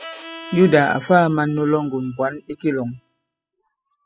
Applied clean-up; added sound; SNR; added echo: classical method spectral subtraction.